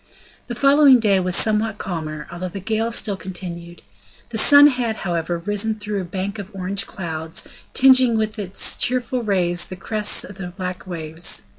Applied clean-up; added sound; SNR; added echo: none; none; none; none.